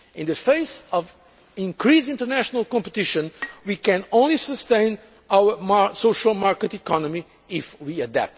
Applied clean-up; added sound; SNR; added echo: none; Bowed string instrument; 20 dB; none.